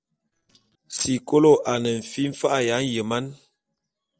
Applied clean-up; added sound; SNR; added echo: neural separator model SepFormer DNS4.